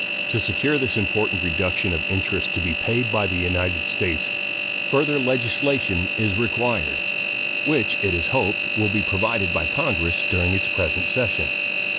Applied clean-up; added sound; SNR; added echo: none; Engine; -1 dB; none.